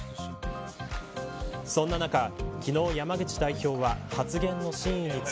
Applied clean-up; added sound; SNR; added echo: none; Piano; 18 dB; none.